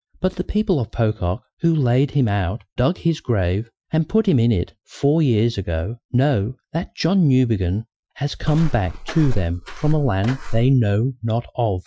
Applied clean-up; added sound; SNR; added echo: classical method Wiener filter.